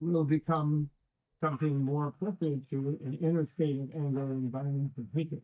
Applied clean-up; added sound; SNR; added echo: neural mask model DeepFilterNet 3.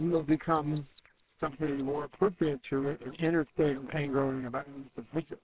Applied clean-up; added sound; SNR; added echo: neural separator model SepFormer WHAMR!.